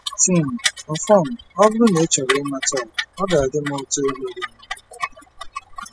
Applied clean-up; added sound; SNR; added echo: classical method spectral subtraction.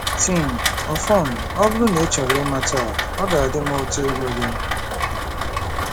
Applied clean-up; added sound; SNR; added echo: none; Rain; 1 dB; none.